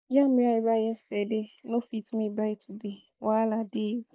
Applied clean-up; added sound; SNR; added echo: neural mask model Resemble Enhance denoiser.